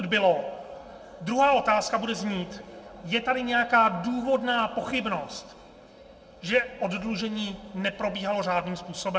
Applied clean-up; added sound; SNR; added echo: none; none; none; reverberation time 1.0 s.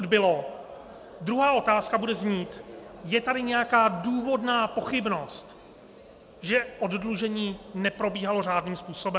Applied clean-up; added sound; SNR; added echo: none; none; none; none.